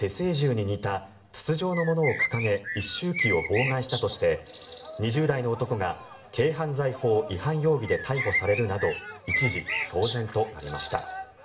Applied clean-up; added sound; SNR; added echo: none; Bird; 5 dB; reverberation time 0.6 s.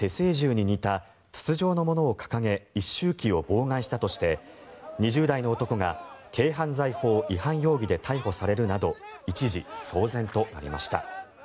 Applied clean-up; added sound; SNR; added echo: none; none; none; none.